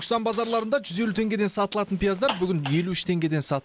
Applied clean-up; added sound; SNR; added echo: none; Zipper (clothing); 16 dB; none.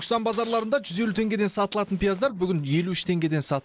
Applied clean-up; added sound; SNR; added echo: neural mask model Resemble Enhance denoiser.